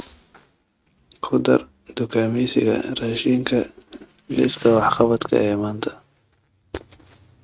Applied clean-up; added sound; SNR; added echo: neural mask model RNNoise.